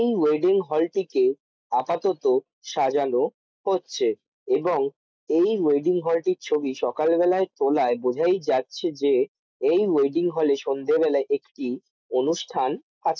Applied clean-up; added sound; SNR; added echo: none; none; none; none.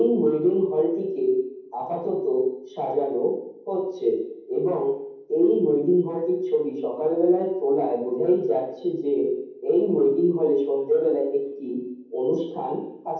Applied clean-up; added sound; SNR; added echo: none; none; none; reverberation time 0.9 s.